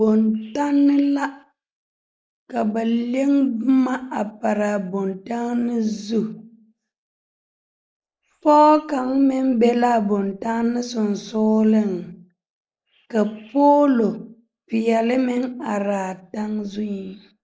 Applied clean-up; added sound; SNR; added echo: neural mask model Resemble Enhance denoiser.